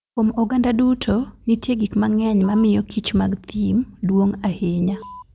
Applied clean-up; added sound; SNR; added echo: none; Alarm; 17 dB; none.